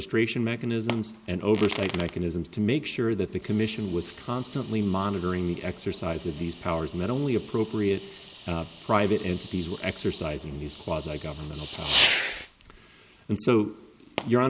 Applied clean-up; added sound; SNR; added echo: none; Fireworks; 8 dB; none.